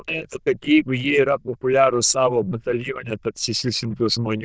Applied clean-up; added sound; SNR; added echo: neural diffusion model UNIVERSE++.